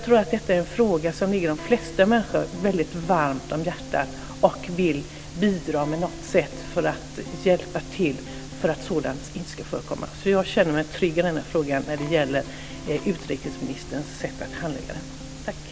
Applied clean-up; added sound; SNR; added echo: none; Electric guitar; 17 dB; none.